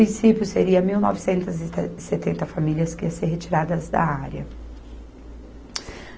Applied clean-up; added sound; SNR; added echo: none; none; none; none.